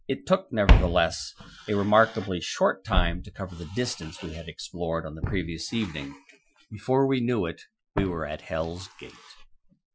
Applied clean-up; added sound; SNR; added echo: classical method Wiener filter.